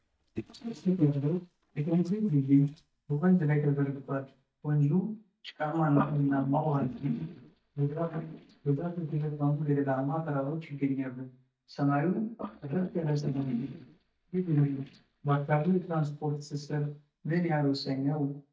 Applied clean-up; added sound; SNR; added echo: neural mask model DeepFilterNet 3.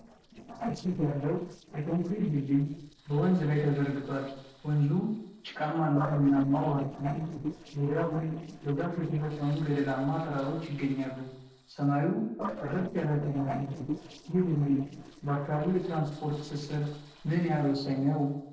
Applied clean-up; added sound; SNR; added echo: neural separator model SepFormer DNS4.